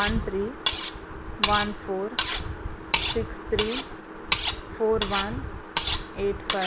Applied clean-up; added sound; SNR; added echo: none; Cutlery, silverware; 3 dB; none.